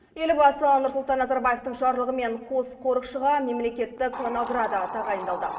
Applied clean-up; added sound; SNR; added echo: none; Hiss; 14 dB; reverberation time 2.9 s.